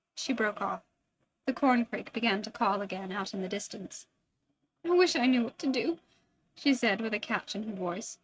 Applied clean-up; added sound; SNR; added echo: neural mask model RNNoise.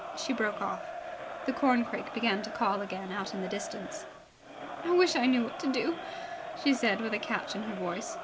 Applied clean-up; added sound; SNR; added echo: none; Crowd; 9 dB; none.